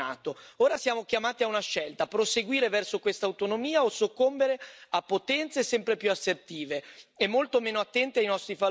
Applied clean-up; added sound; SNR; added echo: none; none; none; none.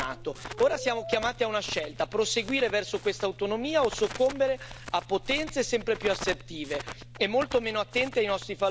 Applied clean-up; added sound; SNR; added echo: none; Brass instrument + Crackle; 13 dB; none.